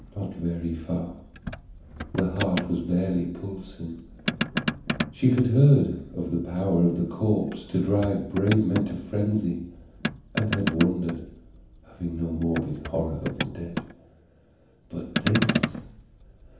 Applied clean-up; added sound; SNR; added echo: none; Motor vehicle (road); 5 dB; reverberation time 0.7 s.